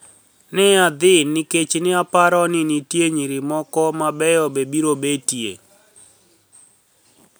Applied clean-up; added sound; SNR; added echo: none; none; none; none.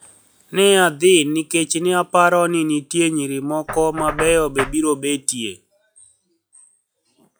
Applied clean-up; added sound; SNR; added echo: classical method log-MMSE.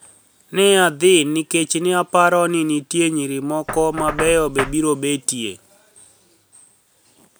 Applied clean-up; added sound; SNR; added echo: none; Knock; 16 dB; none.